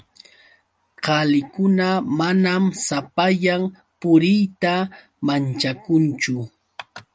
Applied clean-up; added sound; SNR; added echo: none; none; none; none.